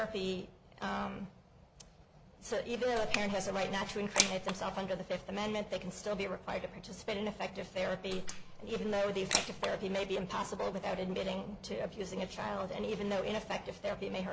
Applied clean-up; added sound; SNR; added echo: neural mask model Resemble Enhance denoiser.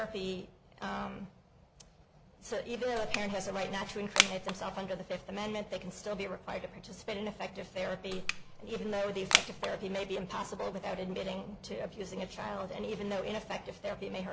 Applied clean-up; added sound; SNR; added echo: none; Crushing; -3 dB; none.